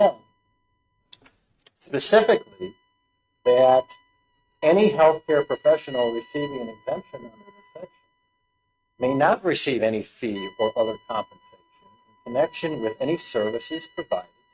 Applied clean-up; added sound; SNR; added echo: neural mask model RNNoise.